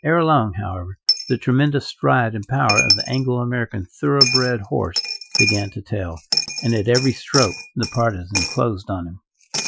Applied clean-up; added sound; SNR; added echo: classical method Wiener filter.